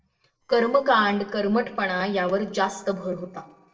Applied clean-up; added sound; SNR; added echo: neural separator model SepFormer DNS4.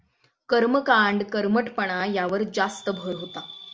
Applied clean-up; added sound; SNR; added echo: none; none; none; none.